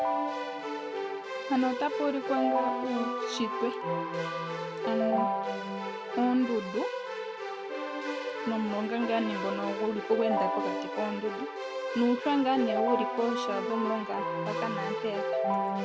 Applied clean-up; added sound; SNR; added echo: none; Keyboard (musical); 0 dB; none.